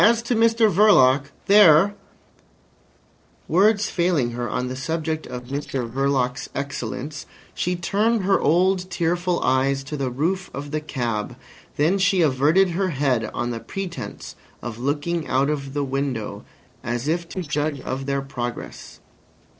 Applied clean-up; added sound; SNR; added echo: neural separator model SepFormer DNS4.